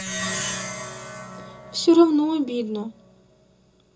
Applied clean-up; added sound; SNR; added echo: none; Plucked string instrument; 10 dB; reverberation time 0.2 s.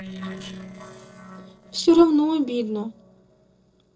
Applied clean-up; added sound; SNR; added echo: neural separator model SepFormer DNS4.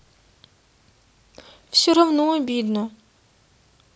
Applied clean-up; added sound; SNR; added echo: none; none; none; none.